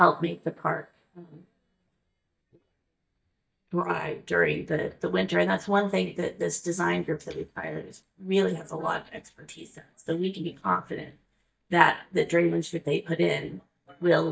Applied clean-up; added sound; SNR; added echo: neural mask model DeepFilterNet 3.